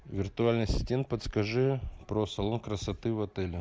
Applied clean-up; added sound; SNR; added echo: none; none; none; none.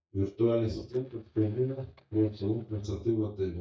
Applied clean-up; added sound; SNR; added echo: neural mask model DeepFilterNet 3.